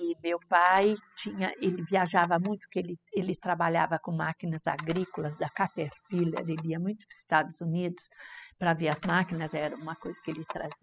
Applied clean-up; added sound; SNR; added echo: classical method spectral subtraction.